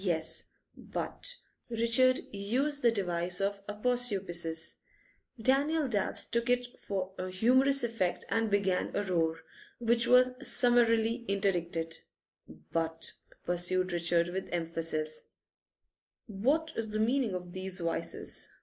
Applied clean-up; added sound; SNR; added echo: neural mask model Resemble Enhance denoiser.